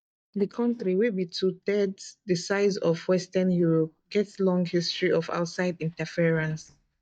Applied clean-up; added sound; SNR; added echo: neural mask model DeepFilterNet 3.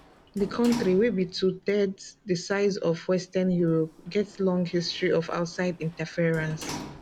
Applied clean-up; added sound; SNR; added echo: none; Sliding door; 18 dB; none.